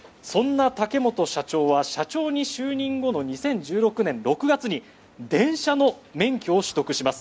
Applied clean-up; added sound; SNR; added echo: none; none; none; none.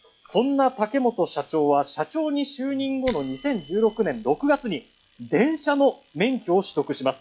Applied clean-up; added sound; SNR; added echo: classical method log-MMSE.